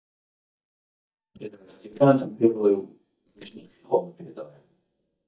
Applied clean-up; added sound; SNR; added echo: neural mask model DeepFilterNet 3.